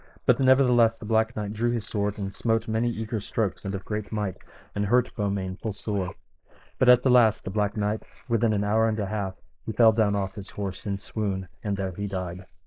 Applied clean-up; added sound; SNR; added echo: neural mask model Resemble Enhance denoiser.